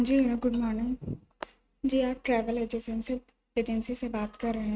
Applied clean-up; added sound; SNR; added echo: neural mask model RNNoise.